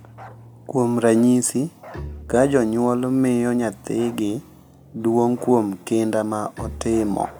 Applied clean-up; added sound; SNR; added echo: none; Bowed string instrument + Bark; 20 dB; none.